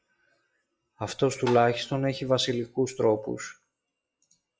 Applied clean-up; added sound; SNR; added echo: classical method log-MMSE.